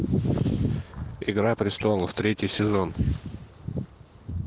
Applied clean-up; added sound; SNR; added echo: none; none; none; none.